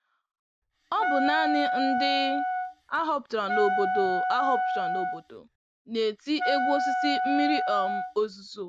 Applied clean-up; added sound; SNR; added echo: none; Wind instrument, woodwind instrument; -1 dB; none.